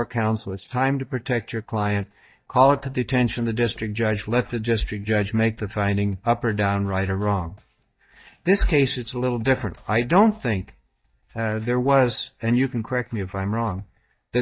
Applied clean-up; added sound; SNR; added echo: neural mask model DeepFilterNet 3.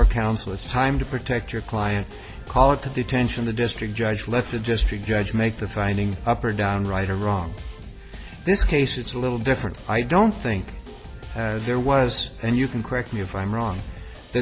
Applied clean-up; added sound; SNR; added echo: none; Drum kit; 15 dB; none.